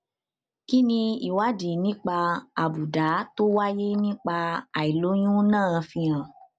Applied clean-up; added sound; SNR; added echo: none; none; none; none.